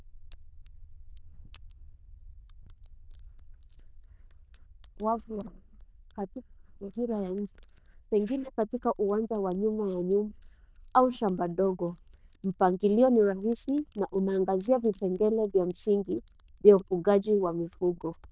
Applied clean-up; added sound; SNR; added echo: neural diffusion model UNIVERSE++.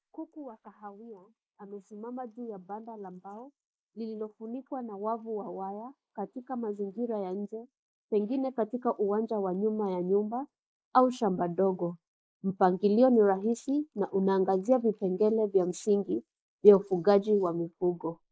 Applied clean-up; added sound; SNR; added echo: neural mask model Resemble Enhance denoiser.